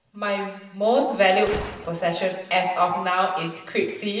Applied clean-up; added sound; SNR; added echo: none; Gunshot, gunfire; 16 dB; reverberation time 1.0 s.